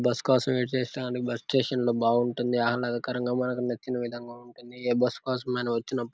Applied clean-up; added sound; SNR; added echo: none; none; none; none.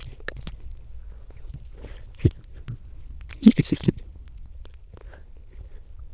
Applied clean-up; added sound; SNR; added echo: neural diffusion model UNIVERSE++.